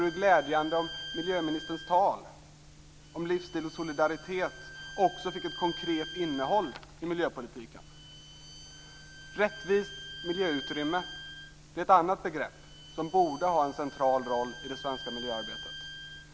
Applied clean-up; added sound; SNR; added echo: none; Bowed string instrument; 14 dB; none.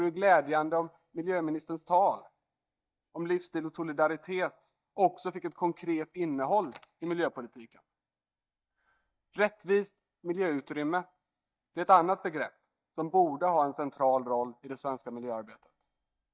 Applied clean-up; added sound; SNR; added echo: neural mask model DeepFilterNet 3.